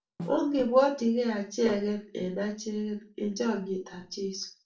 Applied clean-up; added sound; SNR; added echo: neural separator model SepFormer DNS4.